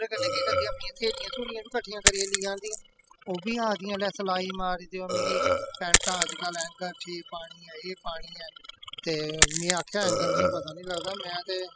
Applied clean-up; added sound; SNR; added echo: classical method spectral subtraction.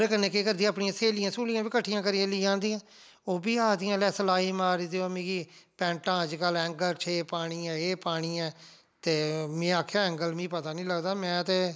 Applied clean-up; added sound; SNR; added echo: none; none; none; none.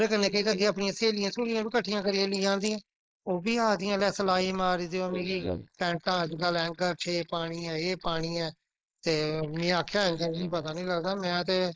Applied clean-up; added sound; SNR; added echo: neural mask model Resemble Enhance denoiser.